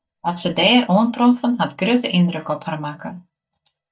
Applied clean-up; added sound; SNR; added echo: neural mask model DeepFilterNet 3.